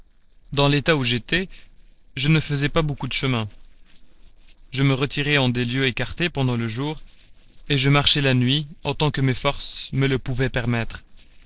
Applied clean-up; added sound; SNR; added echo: neural separator model SepFormer DNS4.